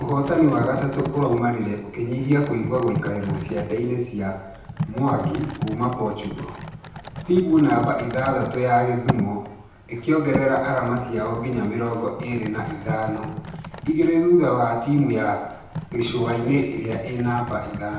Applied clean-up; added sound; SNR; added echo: none; Typing; 10 dB; reverberation time 0.9 s.